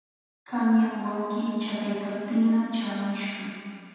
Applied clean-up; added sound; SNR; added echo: none; none; none; reverberation time 2.1 s.